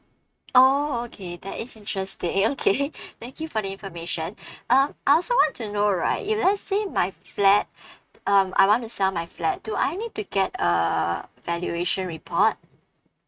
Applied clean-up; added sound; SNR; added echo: neural mask model RNNoise.